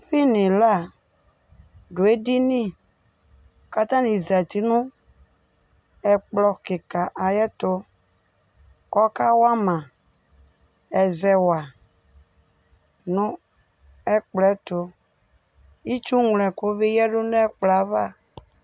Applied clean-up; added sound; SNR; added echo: none; none; none; none.